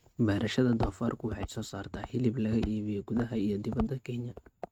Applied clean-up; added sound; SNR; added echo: neural mask model RNNoise.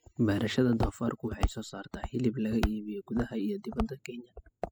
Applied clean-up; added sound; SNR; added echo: classical method spectral subtraction.